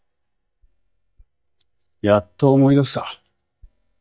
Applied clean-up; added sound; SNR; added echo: neural mask model DeepFilterNet 3.